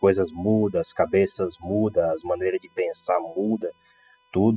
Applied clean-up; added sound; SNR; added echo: classical method spectral subtraction.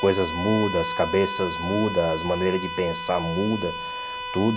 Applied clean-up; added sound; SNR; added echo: none; Bowed string instrument; 7 dB; none.